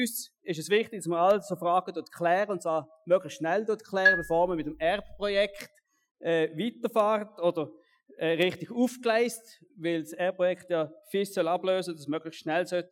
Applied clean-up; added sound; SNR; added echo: classical method Wiener filter.